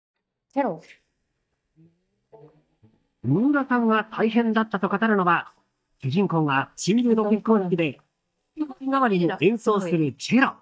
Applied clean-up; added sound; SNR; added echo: neural mask model DeepFilterNet 3.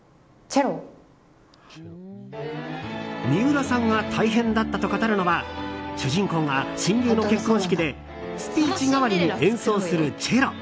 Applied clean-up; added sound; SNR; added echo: none; none; none; none.